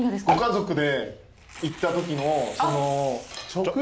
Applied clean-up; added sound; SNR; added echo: none; Tearing; 19 dB; none.